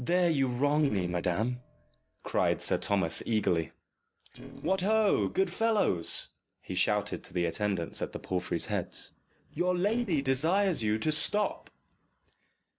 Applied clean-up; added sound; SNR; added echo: neural separator model SepFormer DNS4.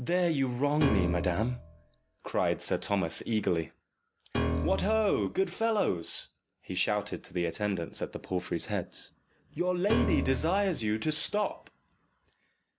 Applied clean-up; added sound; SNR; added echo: none; Piano; 2 dB; none.